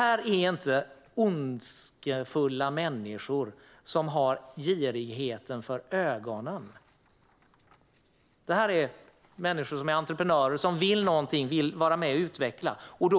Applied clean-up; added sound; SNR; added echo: none; none; none; none.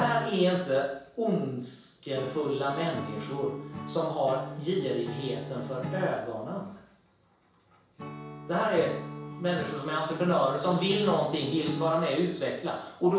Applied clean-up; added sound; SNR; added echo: none; Acoustic guitar / Strum; 11 dB; reverberation time 0.7 s.